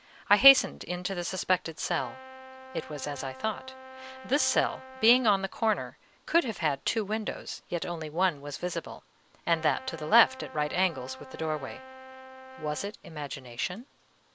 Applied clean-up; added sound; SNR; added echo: none; Brass instrument; 15 dB; none.